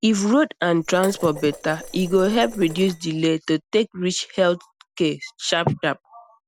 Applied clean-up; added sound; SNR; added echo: none; Dishes, pots, and pans + Bell; 18 dB; none.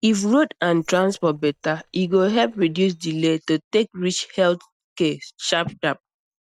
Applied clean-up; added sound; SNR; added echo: neural mask model DeepFilterNet 3.